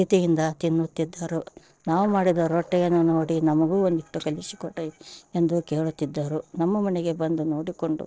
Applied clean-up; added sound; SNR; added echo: neural separator model SepFormer DNS4.